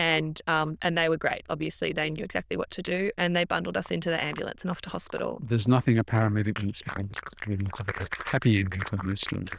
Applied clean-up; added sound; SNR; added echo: neural diffusion model UNIVERSE++.